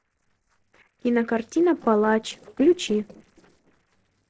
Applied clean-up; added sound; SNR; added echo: neural separator model SepFormer DNS4.